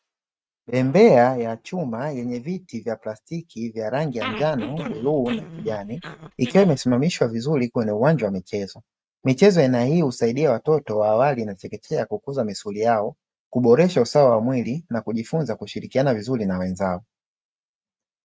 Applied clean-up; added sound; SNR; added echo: neural mask model RNNoise.